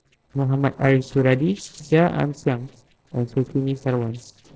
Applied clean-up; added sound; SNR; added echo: neural separator model SepFormer DNS4.